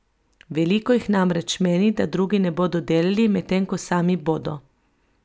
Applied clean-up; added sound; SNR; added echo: none; none; none; none.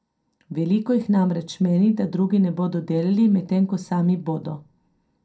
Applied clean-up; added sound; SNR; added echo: none; none; none; reverberation time 0.2 s.